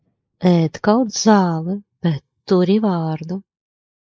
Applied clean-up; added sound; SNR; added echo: neural mask model Resemble Enhance denoiser.